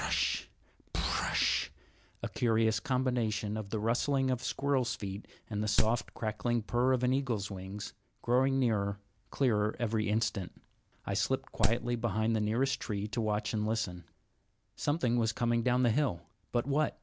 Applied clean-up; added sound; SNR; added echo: none; Wood; -2 dB; none.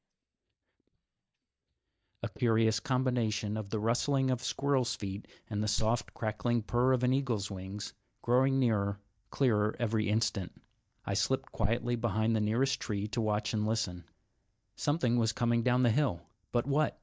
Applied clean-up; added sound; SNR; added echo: neural mask model DeepFilterNet 3.